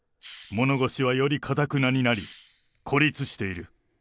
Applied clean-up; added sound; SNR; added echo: none; Hiss; 18 dB; none.